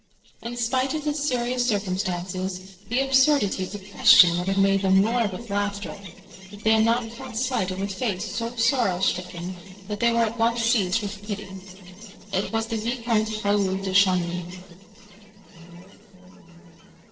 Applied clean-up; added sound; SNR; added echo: neural separator model SepFormer DNS4.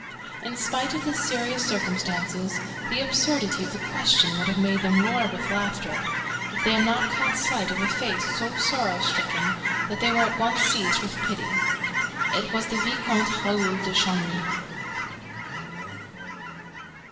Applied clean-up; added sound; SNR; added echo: none; Chirp, tweet / Fowl; 1 dB; reverberation time 1.9 s.